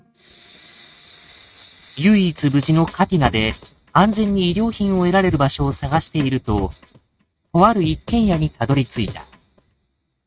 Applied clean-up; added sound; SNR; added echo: neural mask model RNNoise.